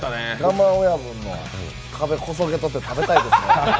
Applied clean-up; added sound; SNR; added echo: none; none; none; none.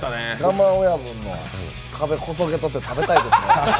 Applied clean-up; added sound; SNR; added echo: none; Tambourine; 11 dB; none.